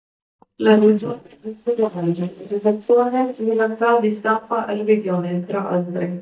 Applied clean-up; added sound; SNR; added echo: neural mask model DeepFilterNet 3.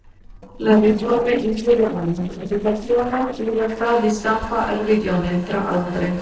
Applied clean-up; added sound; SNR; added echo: neural separator model SepFormer DNS4.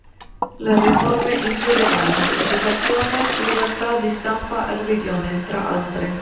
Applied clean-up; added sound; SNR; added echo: none; Toilet flush; 1 dB; reverberation time 0.9 s.